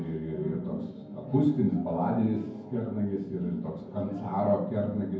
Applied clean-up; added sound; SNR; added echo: none; none; none; reverberation time 0.9 s.